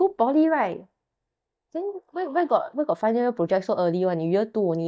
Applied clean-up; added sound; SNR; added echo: neural mask model DeepFilterNet 3.